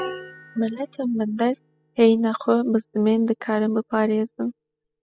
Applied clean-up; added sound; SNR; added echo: classical method spectral subtraction.